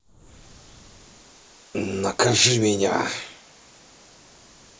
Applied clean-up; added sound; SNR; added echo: neural mask model Resemble Enhance denoiser.